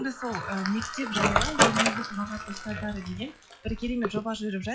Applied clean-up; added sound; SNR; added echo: classical method log-MMSE.